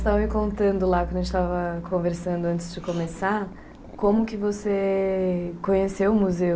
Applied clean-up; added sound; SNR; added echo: none; none; none; none.